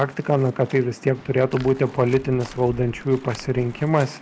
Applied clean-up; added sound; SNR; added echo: none; Waves, surf + Fireworks; 19 dB; none.